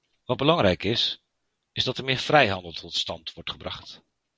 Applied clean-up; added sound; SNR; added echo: none; none; none; none.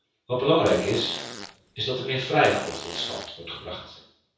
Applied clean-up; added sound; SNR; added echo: none; Fart; 14 dB; reverberation time 0.6 s.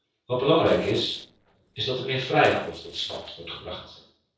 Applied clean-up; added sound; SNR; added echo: neural separator model SepFormer DNS4.